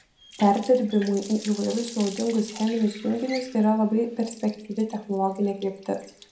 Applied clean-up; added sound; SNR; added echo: none; Water tap, faucet; 19 dB; reverberation time 0.4 s.